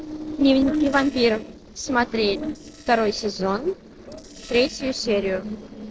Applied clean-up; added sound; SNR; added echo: neural separator model SepFormer DNS4.